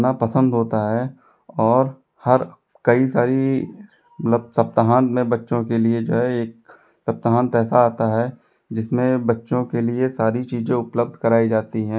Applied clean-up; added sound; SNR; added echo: none; none; none; none.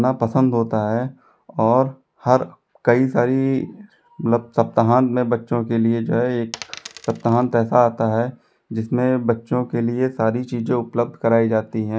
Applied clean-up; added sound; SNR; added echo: none; Coin (dropping); 18 dB; none.